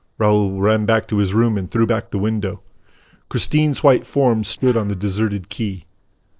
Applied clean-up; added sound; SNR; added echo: neural separator model SepFormer DNS4.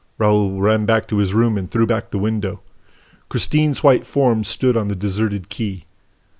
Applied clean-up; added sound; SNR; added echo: none; none; none; none.